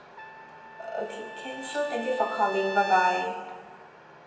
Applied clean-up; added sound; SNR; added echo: none; Trumpet; 10 dB; reverberation time 1.4 s.